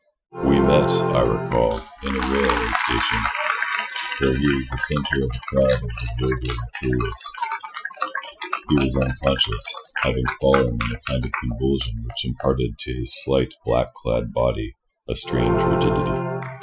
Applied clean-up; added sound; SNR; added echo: classical method Wiener filter.